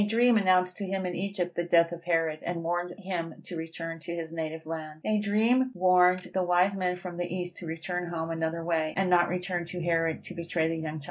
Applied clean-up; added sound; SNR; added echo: none; none; none; none.